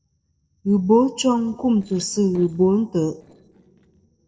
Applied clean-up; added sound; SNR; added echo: neural separator model SepFormer DNS4.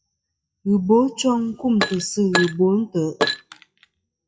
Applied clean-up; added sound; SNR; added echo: classical method WPE with log-MMSE.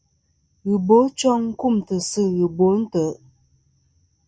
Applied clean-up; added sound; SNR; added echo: none; none; none; none.